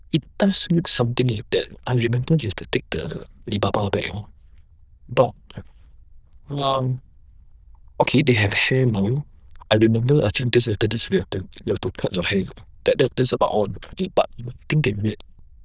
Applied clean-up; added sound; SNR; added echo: neural diffusion model UNIVERSE++.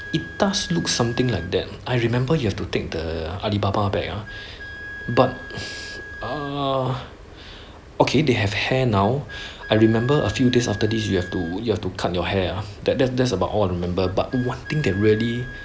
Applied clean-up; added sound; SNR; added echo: none; Wind instrument, woodwind instrument; 18 dB; none.